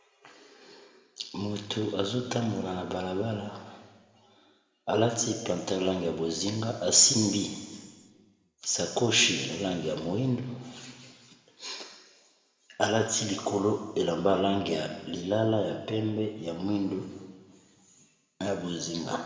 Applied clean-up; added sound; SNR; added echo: none; none; none; reverberation time 1.5 s.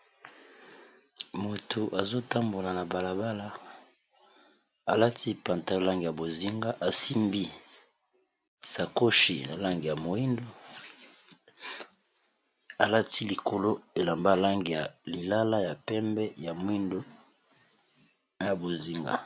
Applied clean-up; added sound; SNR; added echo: none; none; none; none.